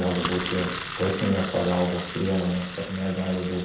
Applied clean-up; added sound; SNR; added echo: none; Engine; 9 dB; reverberation time 0.6 s.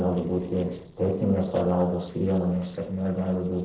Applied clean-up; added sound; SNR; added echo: neural separator model SepFormer DNS4.